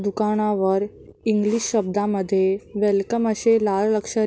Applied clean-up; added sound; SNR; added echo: none; none; none; none.